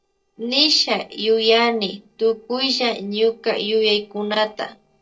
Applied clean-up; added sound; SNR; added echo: neural separator model SepFormer DNS4.